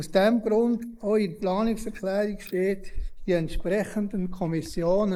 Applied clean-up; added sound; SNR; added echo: neural mask model Resemble Enhance denoiser.